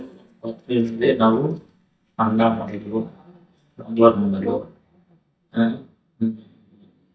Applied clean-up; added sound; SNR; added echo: neural mask model DeepFilterNet 3.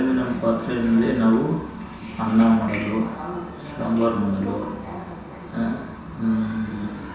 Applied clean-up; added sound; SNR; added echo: none; Brass instrument; 18 dB; reverberation time 0.7 s.